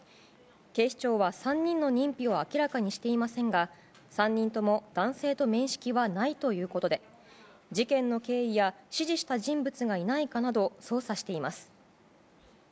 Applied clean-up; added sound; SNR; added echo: none; none; none; none.